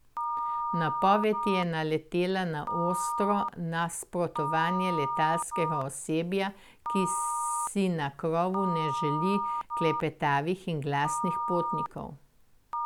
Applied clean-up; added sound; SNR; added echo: none; Telephone; 3 dB; none.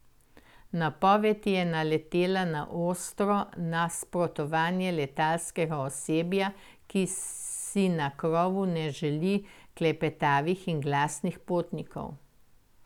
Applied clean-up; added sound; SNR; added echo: none; none; none; none.